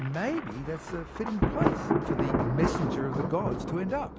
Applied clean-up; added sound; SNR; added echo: none; Thunder; -2 dB; none.